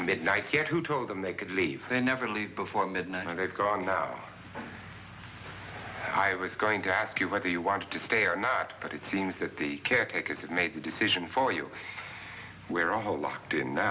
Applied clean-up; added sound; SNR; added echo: none; none; none; none.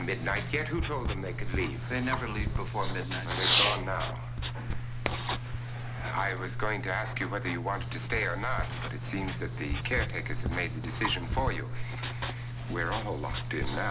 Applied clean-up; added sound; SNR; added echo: none; Writing + Fireworks; -2 dB; none.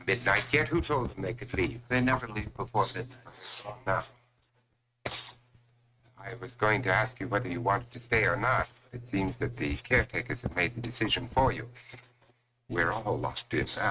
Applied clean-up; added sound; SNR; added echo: neural mask model RNNoise.